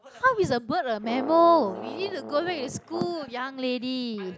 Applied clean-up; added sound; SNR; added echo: none; Brass instrument; 13 dB; none.